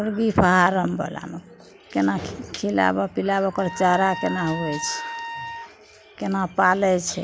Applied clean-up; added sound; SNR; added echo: none; Trumpet; 12 dB; none.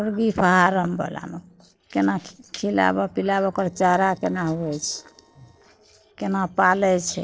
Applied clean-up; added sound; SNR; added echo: neural separator model SepFormer DNS4.